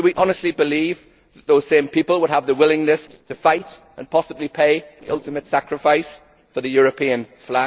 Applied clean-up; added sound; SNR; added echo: neural separator model SepFormer DNS4.